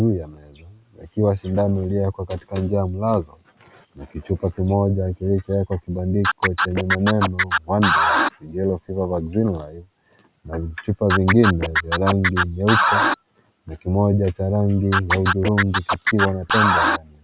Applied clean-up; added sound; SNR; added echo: none; Scratching (performance technique); 0 dB; none.